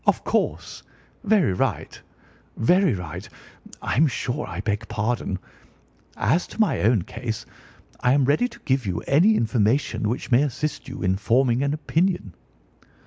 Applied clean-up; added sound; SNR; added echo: none; none; none; none.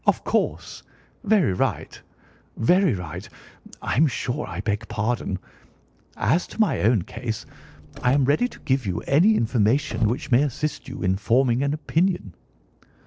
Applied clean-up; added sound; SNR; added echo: neural separator model SepFormer DNS4.